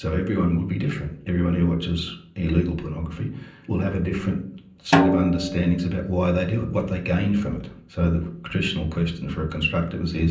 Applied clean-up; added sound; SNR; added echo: none; Snare drum; 1 dB; reverberation time 0.6 s.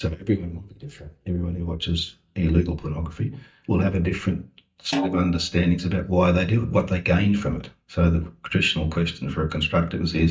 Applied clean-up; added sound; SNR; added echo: neural mask model DeepFilterNet 3.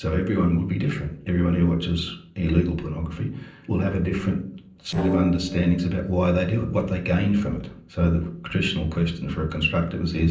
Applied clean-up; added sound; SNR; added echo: neural separator model SepFormer DNS4.